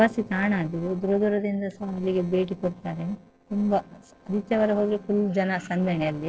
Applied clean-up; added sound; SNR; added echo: neural separator model SepFormer DNS4.